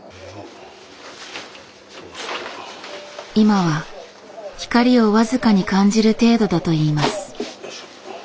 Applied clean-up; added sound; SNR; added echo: none; none; none; none.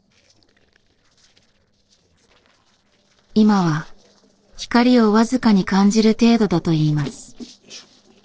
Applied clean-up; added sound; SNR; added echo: neural separator model SepFormer DNS4.